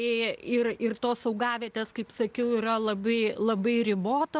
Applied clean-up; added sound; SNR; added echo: none; none; none; none.